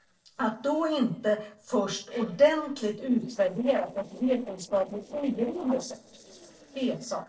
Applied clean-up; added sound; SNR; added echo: neural separator model SepFormer DNS4.